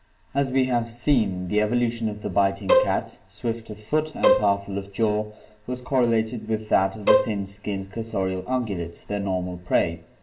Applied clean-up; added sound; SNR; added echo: none; Bowed string instrument; 0 dB; reverberation time 0.4 s.